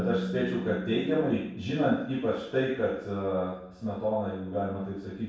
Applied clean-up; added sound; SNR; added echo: none; Keyboard (musical); 11 dB; reverberation time 0.7 s.